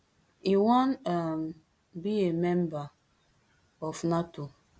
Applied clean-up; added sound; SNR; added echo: none; none; none; none.